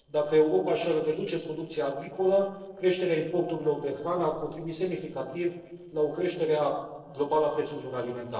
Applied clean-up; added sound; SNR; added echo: neural separator model SepFormer DNS4.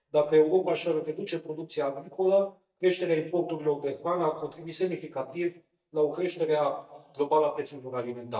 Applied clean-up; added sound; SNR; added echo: neural mask model DeepFilterNet 3.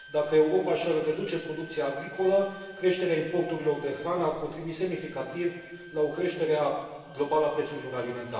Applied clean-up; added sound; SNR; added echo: none; Bowed string instrument; 19 dB; reverberation time 1.2 s.